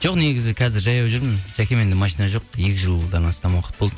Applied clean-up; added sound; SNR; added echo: none; none; none; none.